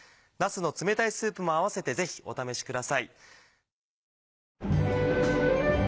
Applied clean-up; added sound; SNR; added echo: none; none; none; none.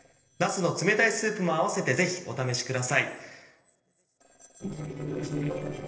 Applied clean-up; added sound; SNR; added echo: neural separator model SepFormer DNS4.